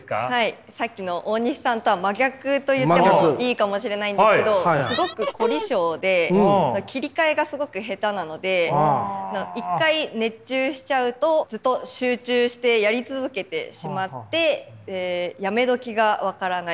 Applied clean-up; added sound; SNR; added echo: none; none; none; none.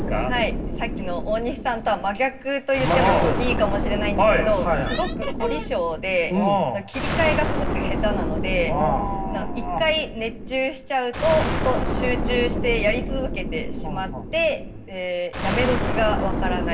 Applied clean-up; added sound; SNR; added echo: none; Explosion; 2 dB; reverberation time 0.4 s.